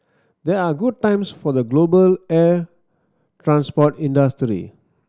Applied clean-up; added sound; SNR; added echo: none; none; none; none.